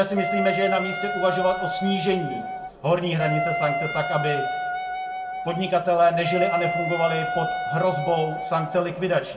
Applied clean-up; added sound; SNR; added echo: none; Wind instrument, woodwind instrument; 4 dB; reverberation time 0.3 s.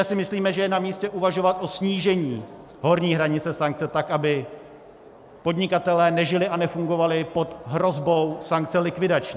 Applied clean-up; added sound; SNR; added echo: none; none; none; none.